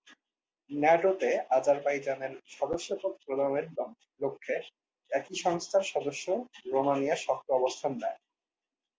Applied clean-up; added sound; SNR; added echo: none; none; none; none.